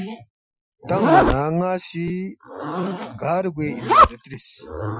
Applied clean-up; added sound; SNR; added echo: classical method Wiener filter.